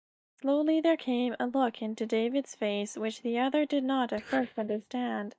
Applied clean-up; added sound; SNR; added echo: neural mask model DeepFilterNet 3.